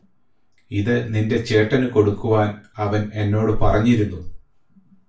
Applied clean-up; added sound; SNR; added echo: none; none; none; reverberation time 0.3 s.